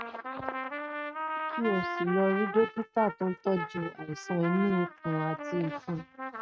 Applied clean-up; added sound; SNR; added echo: neural mask model RNNoise.